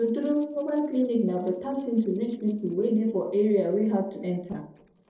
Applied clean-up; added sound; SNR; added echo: neural separator model SepFormer DNS4.